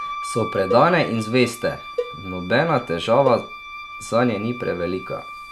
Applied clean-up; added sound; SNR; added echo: none; Cowbell + Wind instrument, woodwind instrument; 10 dB; none.